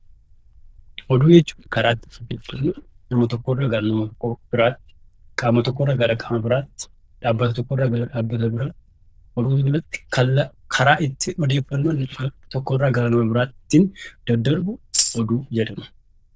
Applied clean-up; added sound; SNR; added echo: neural diffusion model UNIVERSE++.